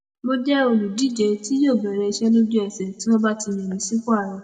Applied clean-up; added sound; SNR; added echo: none; none; none; reverberation time 0.9 s.